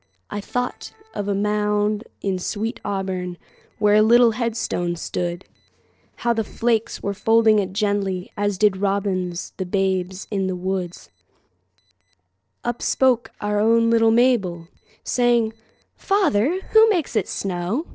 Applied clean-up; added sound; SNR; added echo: neural separator model SepFormer DNS4.